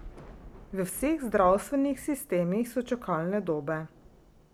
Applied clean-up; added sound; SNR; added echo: none; Thunder / Rain; 20 dB; none.